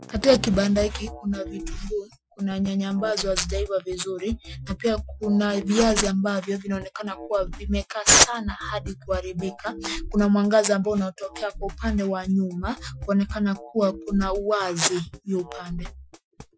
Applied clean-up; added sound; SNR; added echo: classical method Wiener filter.